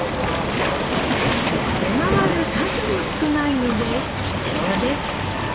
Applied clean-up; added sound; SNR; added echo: none; Waves, surf; -2 dB; reverberation time 2.7 s.